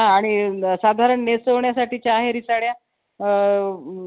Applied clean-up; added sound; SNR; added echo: none; none; none; none.